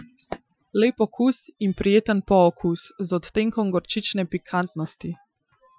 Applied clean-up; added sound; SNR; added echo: classical method Wiener filter.